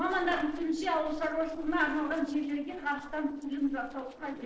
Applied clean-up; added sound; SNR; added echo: neural separator model SepFormer DNS4.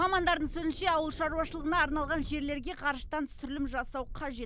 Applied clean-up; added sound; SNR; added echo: none; none; none; none.